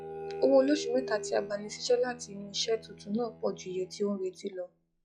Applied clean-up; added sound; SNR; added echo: classical method log-MMSE.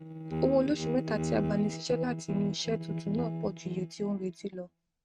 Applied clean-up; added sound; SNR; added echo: neural mask model RNNoise.